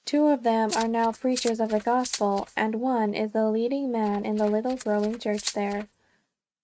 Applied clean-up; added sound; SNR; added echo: neural mask model RNNoise.